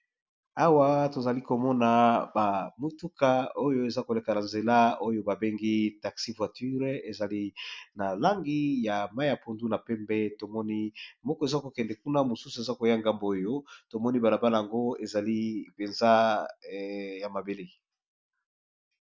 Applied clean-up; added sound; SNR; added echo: none; none; none; none.